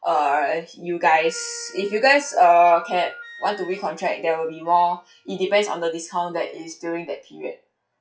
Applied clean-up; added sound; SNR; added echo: classical method WPE with log-MMSE.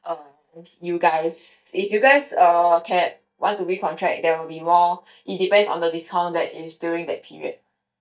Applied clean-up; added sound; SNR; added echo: neural mask model DeepFilterNet 3.